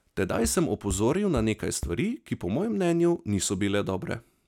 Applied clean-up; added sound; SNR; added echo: none; Bass drum; 12 dB; none.